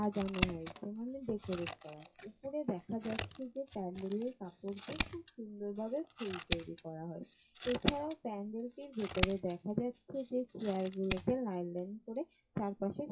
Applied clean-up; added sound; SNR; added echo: classical method WPE with log-MMSE.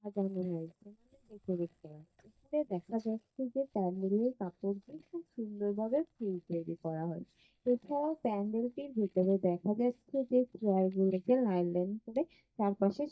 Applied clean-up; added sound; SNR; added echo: neural mask model DeepFilterNet 3.